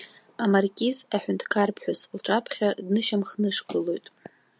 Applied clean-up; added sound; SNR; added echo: none; none; none; none.